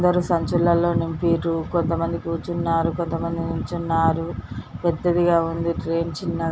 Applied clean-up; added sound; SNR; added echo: none; none; none; none.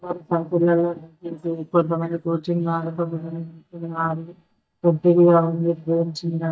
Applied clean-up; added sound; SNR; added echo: neural mask model DeepFilterNet 3.